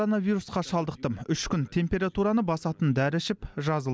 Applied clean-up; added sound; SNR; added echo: none; none; none; none.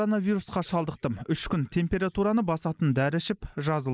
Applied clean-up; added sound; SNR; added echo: neural mask model Resemble Enhance denoiser.